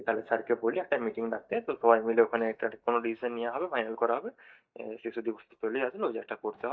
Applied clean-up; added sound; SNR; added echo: neural mask model DeepFilterNet 3.